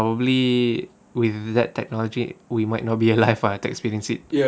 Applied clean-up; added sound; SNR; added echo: none; none; none; none.